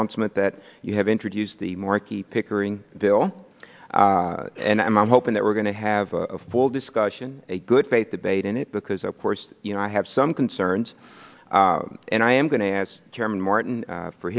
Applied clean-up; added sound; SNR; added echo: none; none; none; none.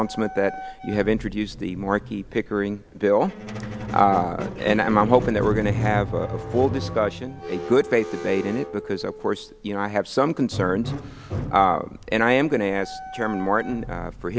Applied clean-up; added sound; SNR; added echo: none; Squeak; 9 dB; none.